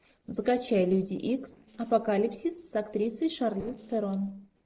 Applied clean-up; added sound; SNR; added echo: neural separator model SepFormer DNS4.